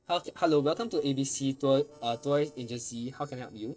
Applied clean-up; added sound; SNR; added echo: neural separator model SepFormer DNS4.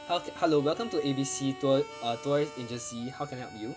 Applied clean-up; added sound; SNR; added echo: none; Harmonica; 15 dB; none.